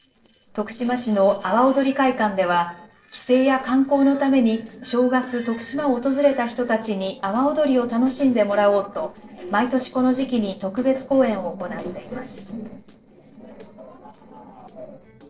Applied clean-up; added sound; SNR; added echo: neural separator model SepFormer DNS4.